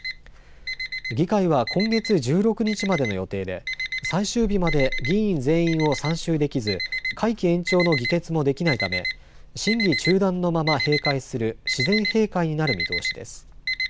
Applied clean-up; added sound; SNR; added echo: none; Alarm; 6 dB; none.